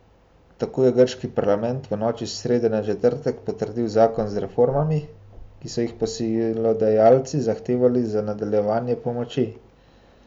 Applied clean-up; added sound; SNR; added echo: none; none; none; none.